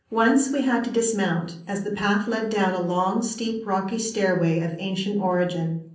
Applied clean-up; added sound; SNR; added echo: none; none; none; reverberation time 0.6 s.